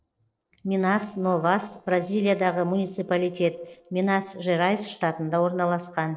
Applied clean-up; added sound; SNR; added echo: neural separator model SepFormer DNS4.